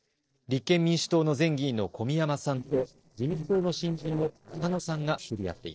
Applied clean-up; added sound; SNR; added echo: neural separator model SepFormer DNS4.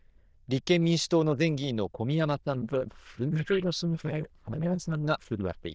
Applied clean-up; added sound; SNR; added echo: neural diffusion model UNIVERSE++.